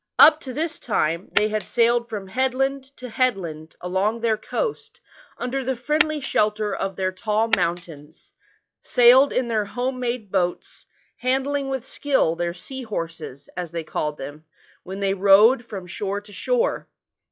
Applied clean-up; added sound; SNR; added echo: classical method log-MMSE.